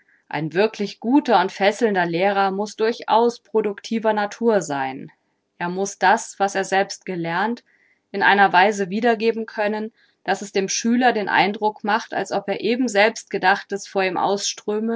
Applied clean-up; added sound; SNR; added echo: none; none; none; none.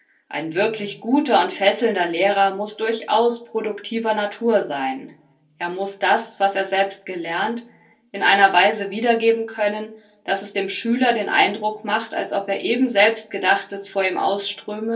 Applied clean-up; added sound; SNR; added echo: none; none; none; reverberation time 0.3 s.